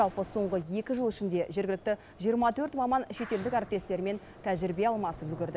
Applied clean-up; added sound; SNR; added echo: none; none; none; none.